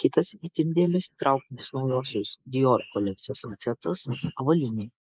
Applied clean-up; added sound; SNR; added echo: neural mask model Resemble Enhance denoiser.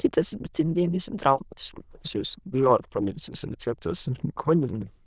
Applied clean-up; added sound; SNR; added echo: neural diffusion model UNIVERSE++.